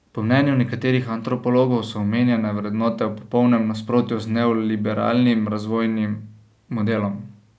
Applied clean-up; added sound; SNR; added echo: none; none; none; none.